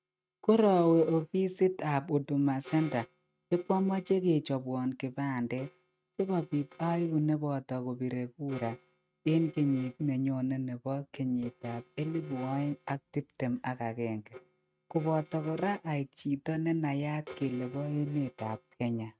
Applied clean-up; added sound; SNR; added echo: neural mask model RNNoise.